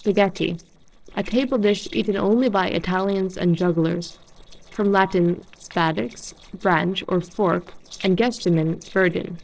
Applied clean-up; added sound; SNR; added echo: neural separator model SepFormer DNS4.